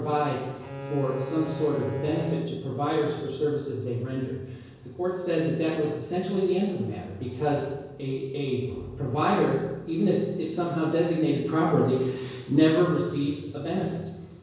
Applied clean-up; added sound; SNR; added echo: none; Bowed string instrument; 10 dB; reverberation time 1.0 s.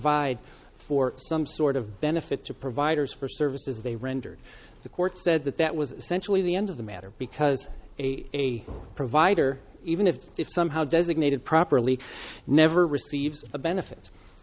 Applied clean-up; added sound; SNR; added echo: none; none; none; none.